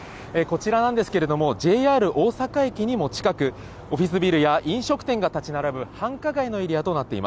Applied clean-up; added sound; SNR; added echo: none; none; none; none.